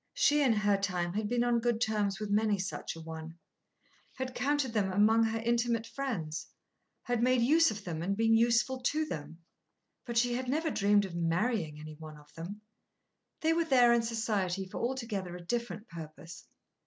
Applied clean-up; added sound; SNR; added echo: none; none; none; none.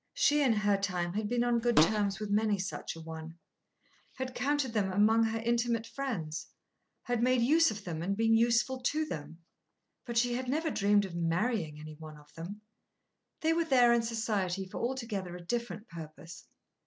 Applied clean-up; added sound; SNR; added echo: none; Fart; -1 dB; none.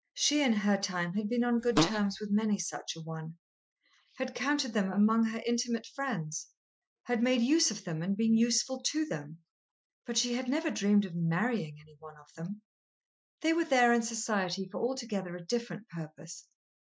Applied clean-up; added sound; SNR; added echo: classical method Wiener filter.